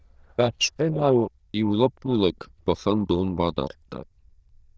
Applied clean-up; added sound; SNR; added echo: neural diffusion model UNIVERSE++.